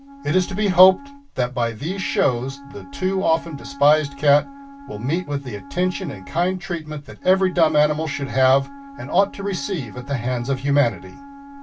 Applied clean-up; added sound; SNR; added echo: none; Wind instrument, woodwind instrument; 18 dB; reverberation time 0.1 s.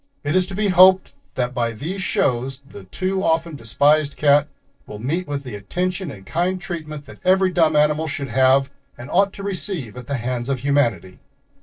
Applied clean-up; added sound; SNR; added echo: neural separator model SepFormer DNS4.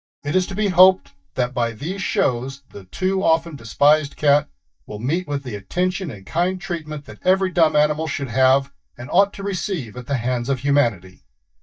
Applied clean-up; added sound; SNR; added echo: neural mask model DeepFilterNet 3.